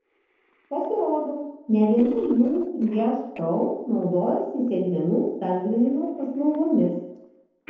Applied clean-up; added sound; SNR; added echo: neural separator model SepFormer DNS4.